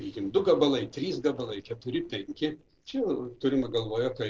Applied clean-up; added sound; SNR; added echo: neural separator model SepFormer DNS4.